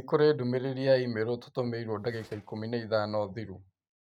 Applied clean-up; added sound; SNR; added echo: neural mask model RNNoise.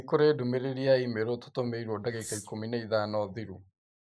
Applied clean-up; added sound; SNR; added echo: neural mask model Resemble Enhance denoiser.